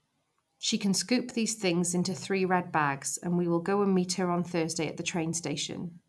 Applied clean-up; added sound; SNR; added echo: none; none; none; none.